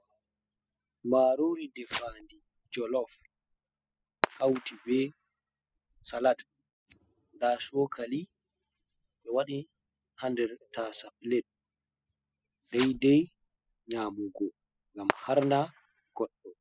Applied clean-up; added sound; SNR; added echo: classical method spectral subtraction.